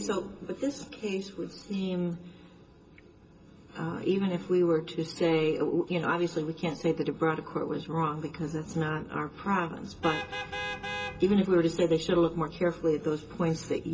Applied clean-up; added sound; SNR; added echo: none; Vehicle horn, car horn, honking; 9 dB; reverberation time 0.2 s.